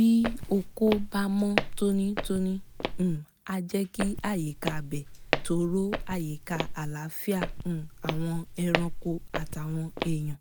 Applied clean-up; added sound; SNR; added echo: none; Walk, footsteps; 4 dB; none.